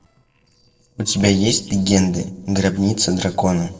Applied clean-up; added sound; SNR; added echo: neural separator model SepFormer DNS4.